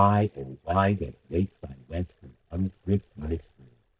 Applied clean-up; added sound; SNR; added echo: neural mask model DeepFilterNet 3.